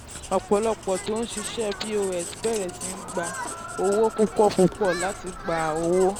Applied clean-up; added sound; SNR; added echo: none; Writing + Human group actions; 10 dB; none.